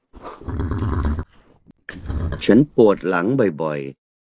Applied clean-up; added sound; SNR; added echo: neural separator model SepFormer DNS4.